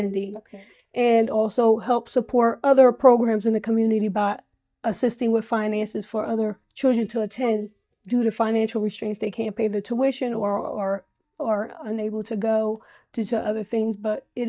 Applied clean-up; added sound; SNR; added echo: neural mask model DeepFilterNet 3.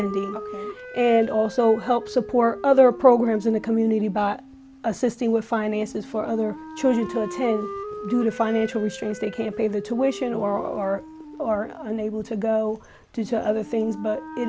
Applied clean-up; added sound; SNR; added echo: none; Wind instrument, woodwind instrument; 14 dB; none.